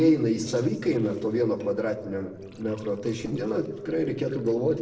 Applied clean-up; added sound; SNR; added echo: neural separator model SepFormer DNS4.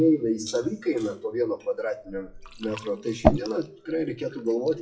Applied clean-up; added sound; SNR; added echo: classical method WPE with log-MMSE.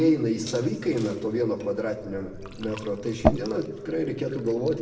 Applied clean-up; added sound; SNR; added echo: none; Fill (with liquid) / Glass; 6 dB; reverberation time 1.9 s.